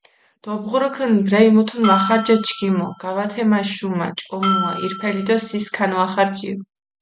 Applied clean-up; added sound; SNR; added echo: none; Bell; 8 dB; none.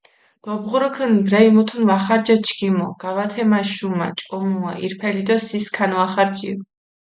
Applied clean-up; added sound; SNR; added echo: neural mask model Resemble Enhance denoiser.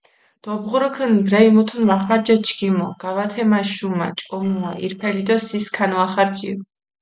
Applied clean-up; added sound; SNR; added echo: neural separator model SepFormer DNS4.